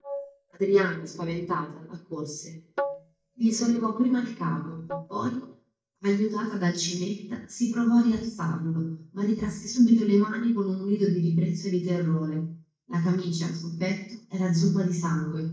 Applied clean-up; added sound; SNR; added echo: neural mask model DeepFilterNet 3.